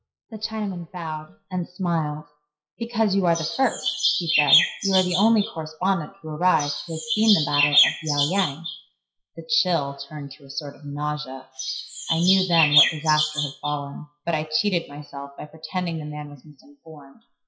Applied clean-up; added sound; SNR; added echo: classical method WPE with log-MMSE.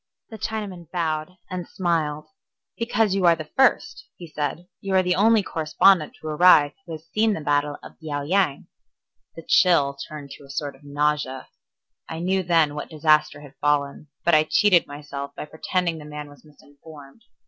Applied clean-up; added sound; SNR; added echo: none; none; none; none.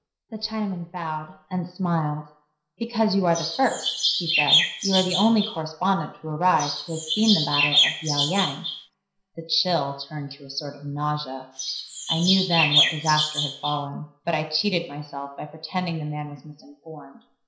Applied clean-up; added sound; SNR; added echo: none; Chirp, tweet; -1 dB; reverberation time 0.5 s.